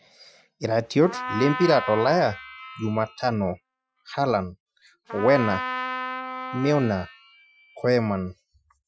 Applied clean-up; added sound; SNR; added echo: classical method Wiener filter.